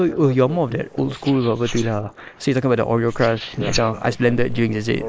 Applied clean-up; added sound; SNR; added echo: neural mask model Resemble Enhance denoiser.